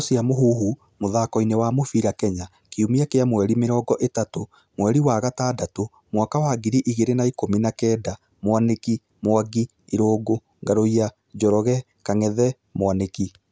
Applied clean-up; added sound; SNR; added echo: none; none; none; none.